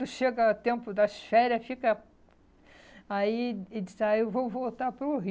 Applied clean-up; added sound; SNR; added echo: none; none; none; none.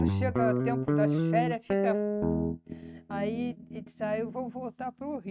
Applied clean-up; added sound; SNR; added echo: neural mask model RNNoise.